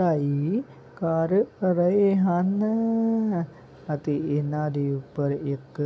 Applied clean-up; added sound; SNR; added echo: none; none; none; none.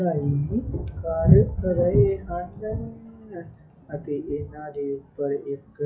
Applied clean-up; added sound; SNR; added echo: classical method WPE with log-MMSE.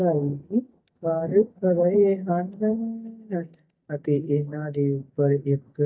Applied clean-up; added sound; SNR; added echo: neural mask model DeepFilterNet 3.